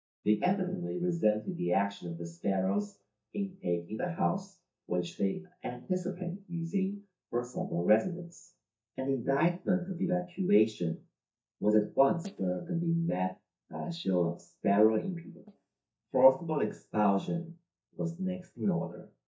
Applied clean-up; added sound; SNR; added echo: neural mask model DeepFilterNet 3.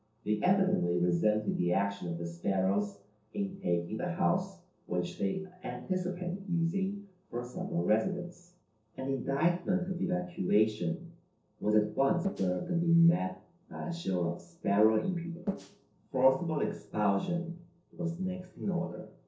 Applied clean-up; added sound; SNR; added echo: neural separator model SepFormer DNS4.